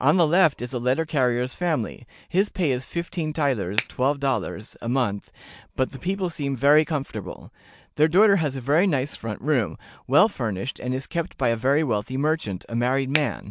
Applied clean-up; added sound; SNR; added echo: none; Finger snapping; 5 dB; none.